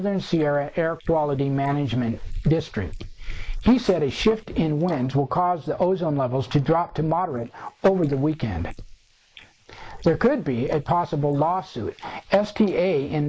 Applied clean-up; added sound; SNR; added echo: neural mask model Resemble Enhance denoiser.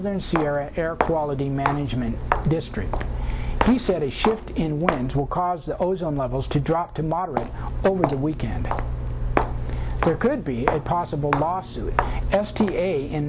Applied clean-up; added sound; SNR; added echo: none; Walk, footsteps; 7 dB; none.